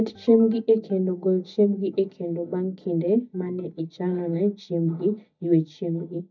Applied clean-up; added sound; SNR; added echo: neural mask model DeepFilterNet 3.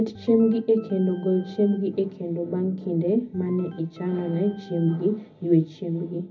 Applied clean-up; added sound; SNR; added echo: none; Organ; 20 dB; reverberation time 0.4 s.